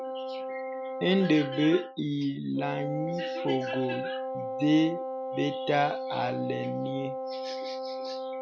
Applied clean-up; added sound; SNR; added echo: none; Wind instrument, woodwind instrument; 5 dB; none.